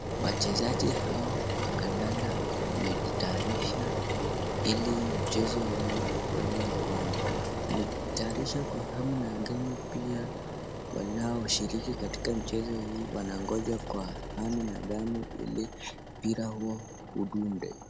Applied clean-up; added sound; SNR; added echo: none; Engine; -1 dB; none.